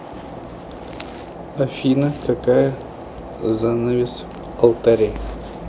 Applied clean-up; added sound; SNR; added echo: none; none; none; none.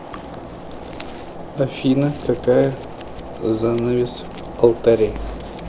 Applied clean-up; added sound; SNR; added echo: none; Domestic sounds, home sounds; 19 dB; none.